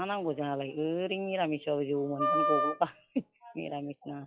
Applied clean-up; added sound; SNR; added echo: classical method log-MMSE.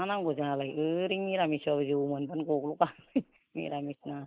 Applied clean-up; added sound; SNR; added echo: neural mask model Resemble Enhance denoiser.